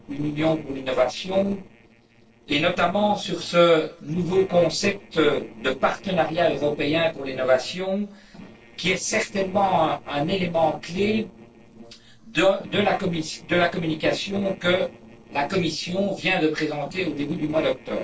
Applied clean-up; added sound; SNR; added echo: neural separator model SepFormer DNS4.